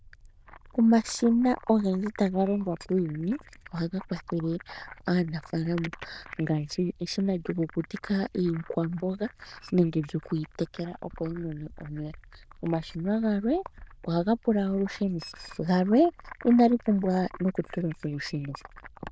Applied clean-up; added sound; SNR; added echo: neural diffusion model UNIVERSE++.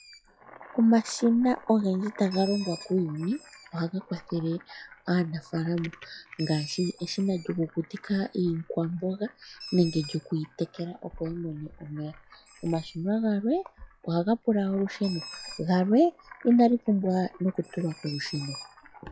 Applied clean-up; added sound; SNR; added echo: classical method log-MMSE.